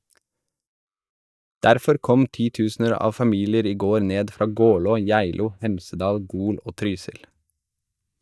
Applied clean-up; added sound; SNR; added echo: neural mask model DeepFilterNet 3.